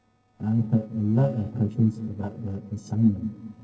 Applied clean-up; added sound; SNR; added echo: neural separator model SepFormer DNS4.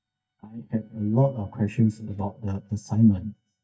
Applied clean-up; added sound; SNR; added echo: neural mask model DeepFilterNet 3.